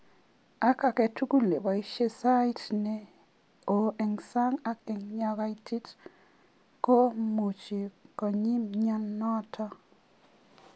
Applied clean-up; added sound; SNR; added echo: none; none; none; none.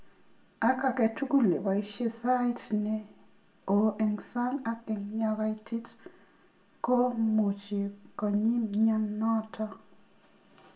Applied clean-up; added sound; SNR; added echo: none; none; none; reverberation time 0.4 s.